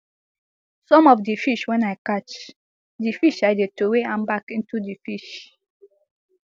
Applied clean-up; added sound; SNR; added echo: none; none; none; none.